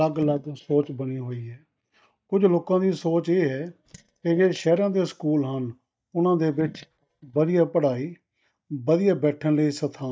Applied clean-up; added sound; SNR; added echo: neural mask model DeepFilterNet 3.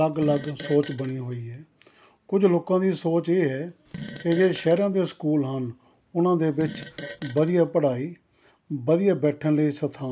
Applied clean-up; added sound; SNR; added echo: none; Fart; 14 dB; none.